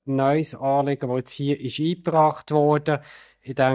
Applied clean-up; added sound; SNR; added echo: neural mask model DeepFilterNet 3.